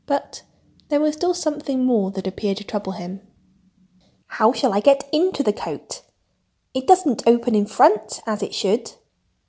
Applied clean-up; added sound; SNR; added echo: none; none; none; none.